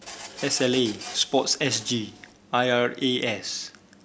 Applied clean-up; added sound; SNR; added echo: none; Printer; 15 dB; none.